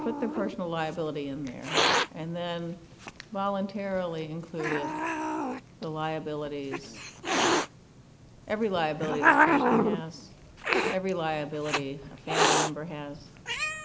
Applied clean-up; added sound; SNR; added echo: none; Hiss; -4 dB; none.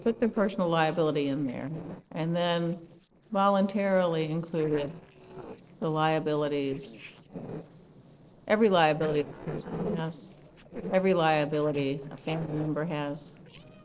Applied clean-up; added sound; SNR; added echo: neural separator model SepFormer DNS4.